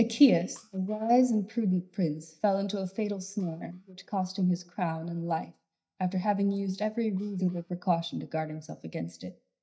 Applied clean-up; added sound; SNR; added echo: neural mask model DeepFilterNet 3.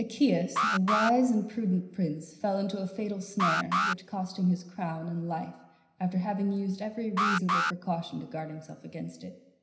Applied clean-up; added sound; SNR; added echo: none; Alarm; 1 dB; reverberation time 0.9 s.